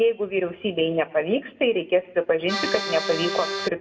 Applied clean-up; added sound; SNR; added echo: none; Accordion; 4 dB; reverberation time 0.5 s.